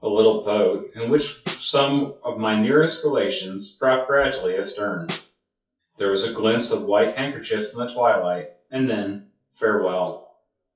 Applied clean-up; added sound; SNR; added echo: classical method WPE with log-MMSE.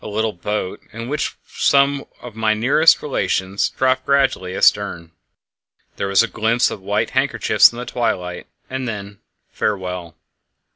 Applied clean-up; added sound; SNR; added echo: none; none; none; none.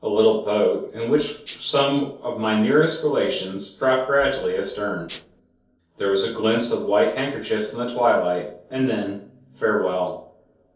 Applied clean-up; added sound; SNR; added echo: neural separator model SepFormer DNS4.